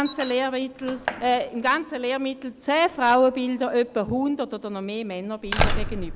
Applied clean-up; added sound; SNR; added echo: none; Slam; 6 dB; none.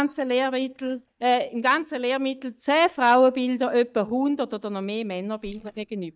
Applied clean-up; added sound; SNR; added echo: neural mask model DeepFilterNet 3.